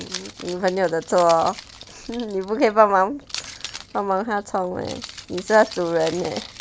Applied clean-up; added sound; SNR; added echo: none; Keys jangling; 16 dB; none.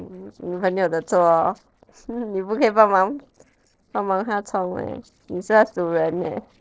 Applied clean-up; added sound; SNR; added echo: neural separator model SepFormer DNS4.